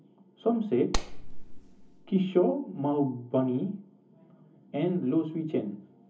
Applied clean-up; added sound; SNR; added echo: none; Clapping; 2 dB; reverberation time 0.3 s.